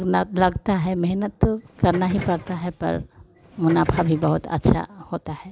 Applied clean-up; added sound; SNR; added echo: none; Subway, metro, underground; 14 dB; none.